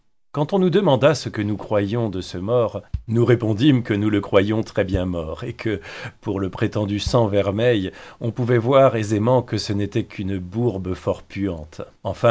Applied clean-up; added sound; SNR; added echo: none; Bass drum; 18 dB; none.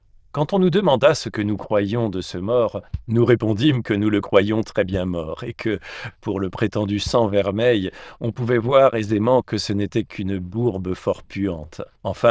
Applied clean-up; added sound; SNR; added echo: neural diffusion model UNIVERSE++.